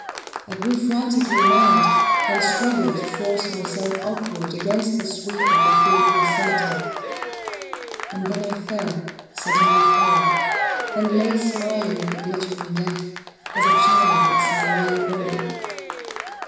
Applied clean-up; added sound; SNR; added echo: none; Applause / Crowd / Cheering; -4 dB; reverberation time 1.3 s.